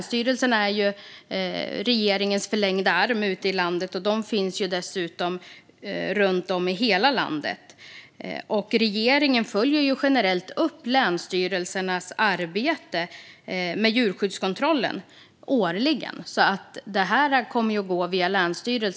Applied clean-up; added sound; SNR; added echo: none; none; none; none.